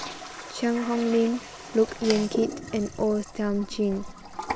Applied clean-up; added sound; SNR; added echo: none; Toilet flush; 10 dB; none.